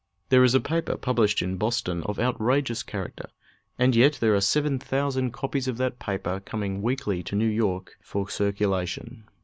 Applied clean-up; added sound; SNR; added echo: none; none; none; none.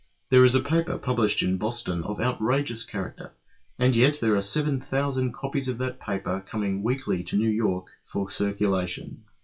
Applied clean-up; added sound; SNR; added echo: classical method WPE with log-MMSE.